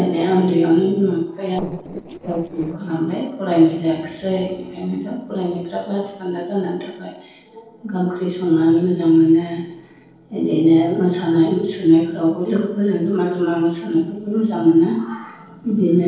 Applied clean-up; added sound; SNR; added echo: neural separator model SepFormer DNS4.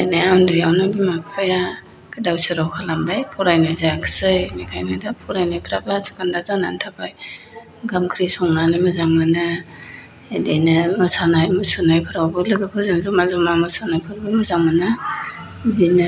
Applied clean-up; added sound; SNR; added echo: none; none; none; none.